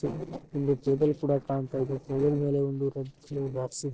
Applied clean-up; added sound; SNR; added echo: neural separator model SepFormer DNS4.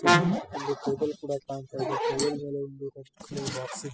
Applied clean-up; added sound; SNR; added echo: classical method spectral subtraction.